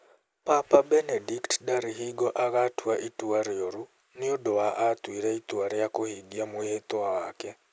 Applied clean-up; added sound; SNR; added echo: none; none; none; none.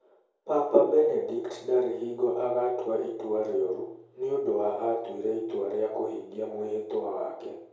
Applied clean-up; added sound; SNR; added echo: none; none; none; reverberation time 2.3 s.